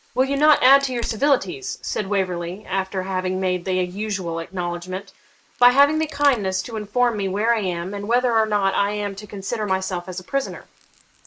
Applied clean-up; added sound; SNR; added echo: neural mask model Resemble Enhance denoiser.